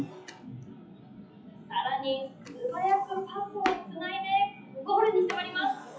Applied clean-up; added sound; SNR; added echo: classical method WPE with log-MMSE.